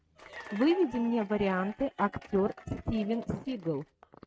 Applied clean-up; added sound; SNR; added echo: neural mask model RNNoise.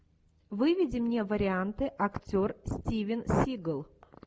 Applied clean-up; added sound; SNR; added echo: none; none; none; none.